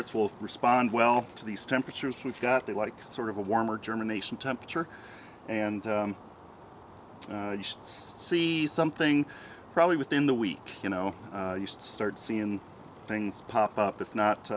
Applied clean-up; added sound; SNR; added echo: none; none; none; none.